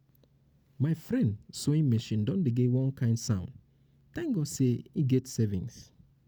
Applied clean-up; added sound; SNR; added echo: none; none; none; none.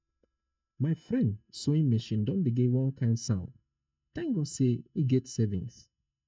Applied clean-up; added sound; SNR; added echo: neural mask model DeepFilterNet 3.